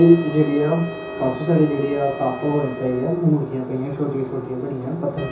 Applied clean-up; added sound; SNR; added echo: none; Wind instrument, woodwind instrument; 17 dB; reverberation time 0.6 s.